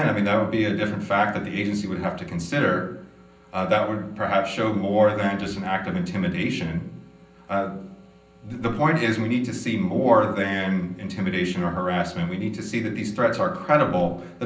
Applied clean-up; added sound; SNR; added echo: none; Bird; 18 dB; reverberation time 0.6 s.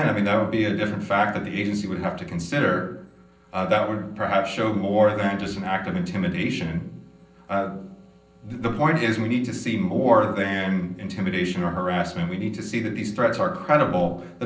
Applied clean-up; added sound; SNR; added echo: neural separator model SepFormer DNS4.